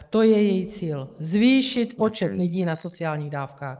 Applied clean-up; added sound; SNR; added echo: neural mask model Resemble Enhance denoiser.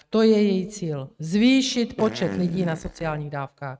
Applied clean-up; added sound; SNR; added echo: neural mask model RNNoise.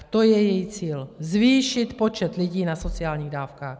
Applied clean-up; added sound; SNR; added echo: none; none; none; none.